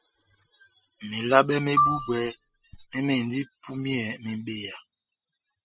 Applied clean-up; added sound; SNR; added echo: classical method spectral subtraction.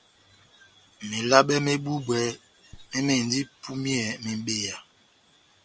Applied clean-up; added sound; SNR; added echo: none; none; none; none.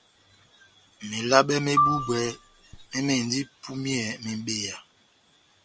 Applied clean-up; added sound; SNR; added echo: none; Marimba, xylophone; 1 dB; none.